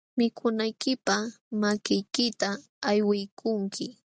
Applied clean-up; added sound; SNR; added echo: none; none; none; none.